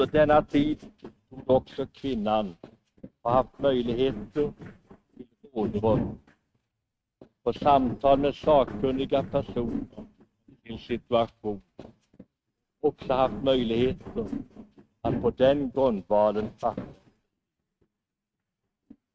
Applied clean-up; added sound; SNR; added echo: neural mask model RNNoise.